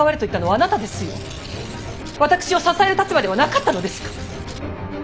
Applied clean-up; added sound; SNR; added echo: none; Tearing; 20 dB; none.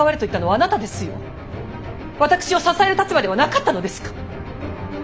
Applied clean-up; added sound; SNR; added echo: none; none; none; none.